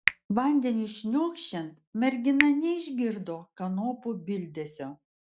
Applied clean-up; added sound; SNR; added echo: none; Finger snapping; 8 dB; none.